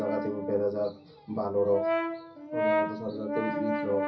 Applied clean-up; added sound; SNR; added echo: none; Brass instrument; 0 dB; reverberation time 0.3 s.